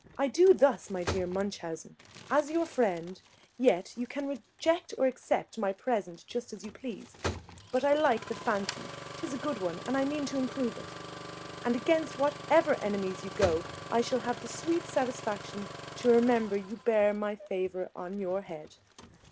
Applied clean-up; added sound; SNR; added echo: none; Engine starting + Crumpling, crinkling; 13 dB; none.